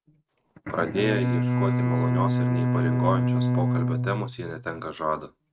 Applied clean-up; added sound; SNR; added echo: neural mask model RNNoise.